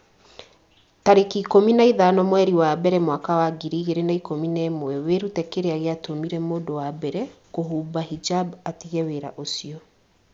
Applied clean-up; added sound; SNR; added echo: none; none; none; none.